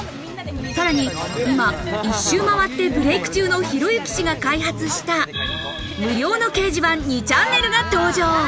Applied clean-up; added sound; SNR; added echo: none; none; none; none.